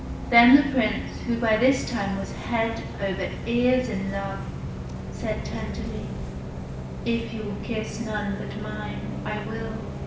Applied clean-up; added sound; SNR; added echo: none; Bus; 6 dB; reverberation time 0.8 s.